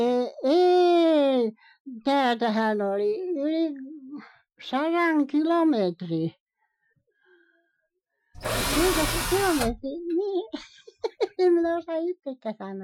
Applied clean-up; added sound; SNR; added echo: classical method Wiener filter.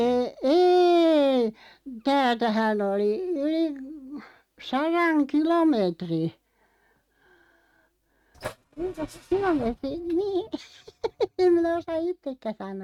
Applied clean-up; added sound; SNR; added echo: neural mask model RNNoise.